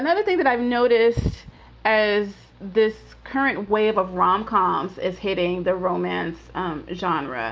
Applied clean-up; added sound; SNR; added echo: none; none; none; none.